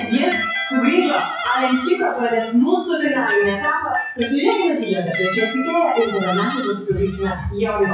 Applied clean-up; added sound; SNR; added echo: classical method WPE with log-MMSE.